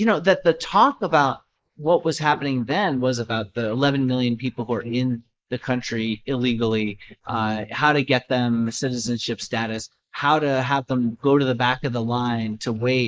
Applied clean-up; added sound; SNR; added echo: neural mask model Resemble Enhance denoiser.